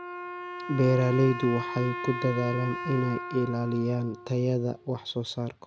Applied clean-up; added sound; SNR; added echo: none; Wind instrument, woodwind instrument; 10 dB; none.